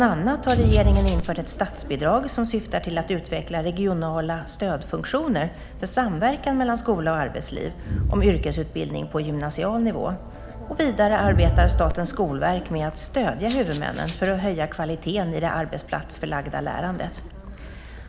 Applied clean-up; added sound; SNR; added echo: none; Crowd + Rattle (instrument); 3 dB; none.